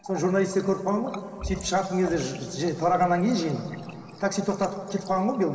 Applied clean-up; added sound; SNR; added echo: none; Water tap, faucet; 17 dB; reverberation time 2.9 s.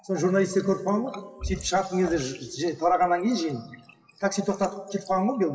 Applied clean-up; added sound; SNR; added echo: classical method WPE with log-MMSE.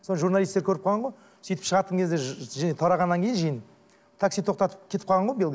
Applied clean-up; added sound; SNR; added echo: none; none; none; none.